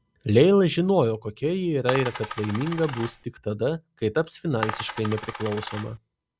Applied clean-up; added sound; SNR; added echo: none; Coin (dropping); 10 dB; none.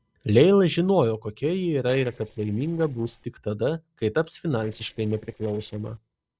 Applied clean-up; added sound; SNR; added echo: neural separator model SepFormer DNS4.